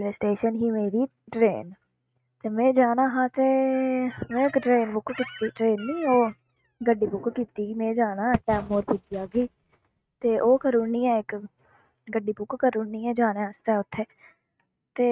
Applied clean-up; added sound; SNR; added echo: neural mask model RNNoise.